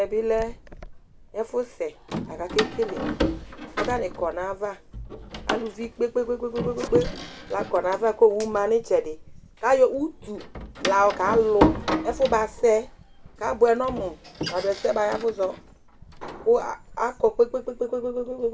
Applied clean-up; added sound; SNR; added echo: none; Door; 7 dB; none.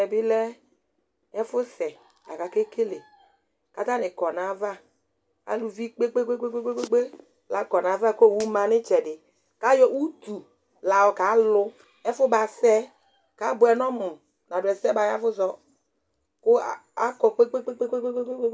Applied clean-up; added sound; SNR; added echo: none; none; none; none.